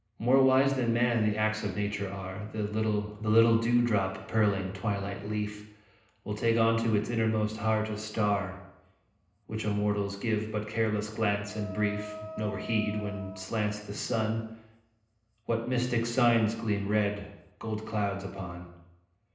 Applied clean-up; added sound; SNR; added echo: none; Wind instrument, woodwind instrument; 14 dB; reverberation time 0.8 s.